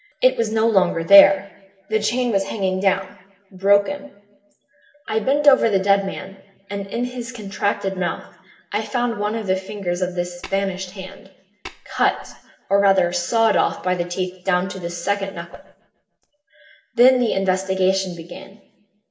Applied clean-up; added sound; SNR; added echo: none; Tap; 19 dB; reverberation time 0.7 s.